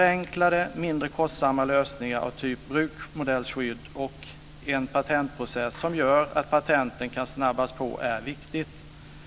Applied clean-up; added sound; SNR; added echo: none; none; none; none.